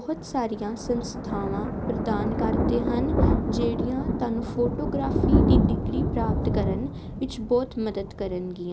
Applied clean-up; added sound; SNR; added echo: none; Thunder; -3 dB; none.